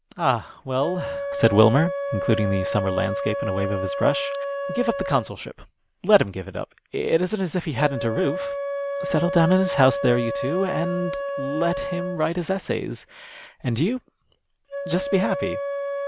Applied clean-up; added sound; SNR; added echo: none; Wind instrument, woodwind instrument; 6 dB; none.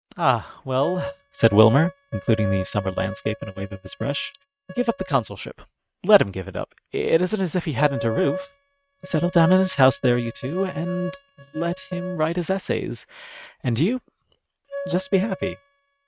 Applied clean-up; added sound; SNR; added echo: neural mask model RNNoise.